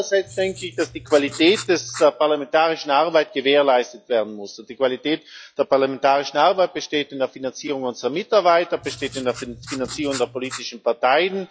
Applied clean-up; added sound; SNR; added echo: classical method log-MMSE.